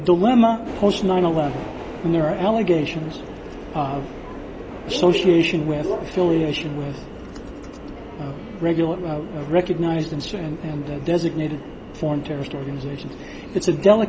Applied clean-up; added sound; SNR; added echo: none; Subway, metro, underground; 11 dB; none.